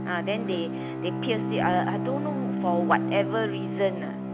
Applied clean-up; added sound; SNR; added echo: none; Bowed string instrument; 1 dB; none.